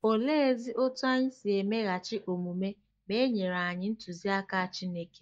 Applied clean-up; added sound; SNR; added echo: neural mask model DeepFilterNet 3.